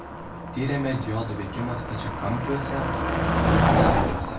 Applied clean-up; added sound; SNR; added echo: none; Motor vehicle (road); -4 dB; reverberation time 0.3 s.